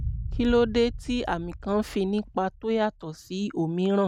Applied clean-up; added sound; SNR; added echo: none; Boom; 11 dB; none.